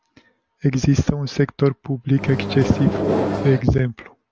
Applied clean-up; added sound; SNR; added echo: none; Microwave oven; 2 dB; none.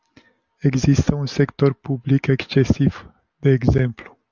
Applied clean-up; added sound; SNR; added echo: none; none; none; none.